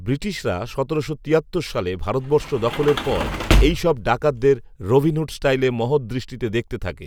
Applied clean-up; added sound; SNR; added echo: none; Sliding door / Slam; 2 dB; none.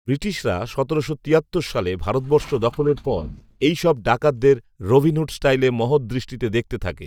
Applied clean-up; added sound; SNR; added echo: neural mask model DeepFilterNet 3.